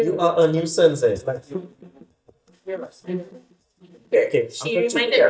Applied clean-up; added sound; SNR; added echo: neural mask model DeepFilterNet 3.